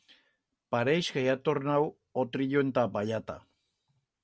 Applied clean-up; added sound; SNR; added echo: none; none; none; none.